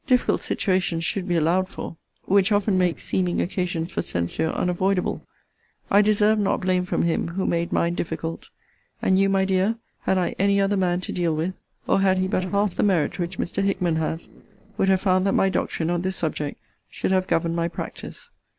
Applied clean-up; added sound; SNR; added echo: neural separator model SepFormer DNS4.